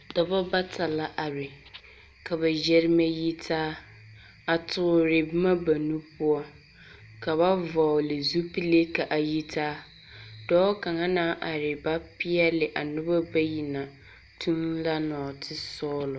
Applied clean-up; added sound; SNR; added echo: none; none; none; none.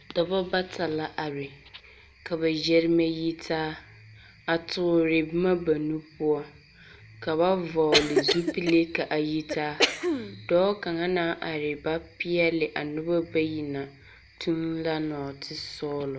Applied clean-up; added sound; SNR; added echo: none; Cough; 2 dB; none.